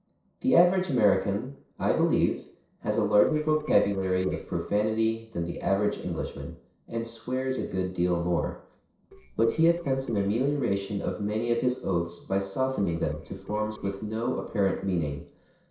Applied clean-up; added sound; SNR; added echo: neural separator model SepFormer DNS4.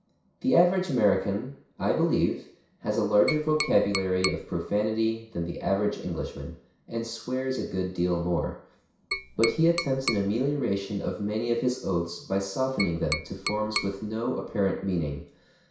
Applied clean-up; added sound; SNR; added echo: none; Tap; 7 dB; reverberation time 0.6 s.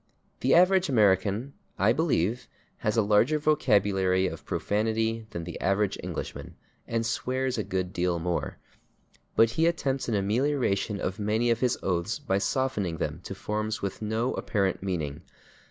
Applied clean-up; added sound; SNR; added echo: none; none; none; none.